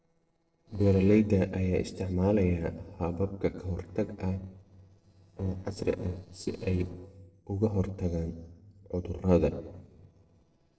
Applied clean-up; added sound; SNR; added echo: neural separator model SepFormer DNS4.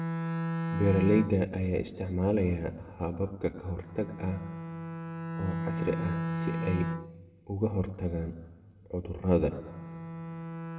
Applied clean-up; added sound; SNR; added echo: none; Bowed string instrument; 5 dB; reverberation time 1.0 s.